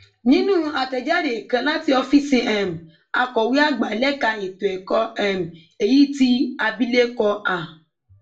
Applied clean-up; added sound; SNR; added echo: none; none; none; reverberation time 0.3 s.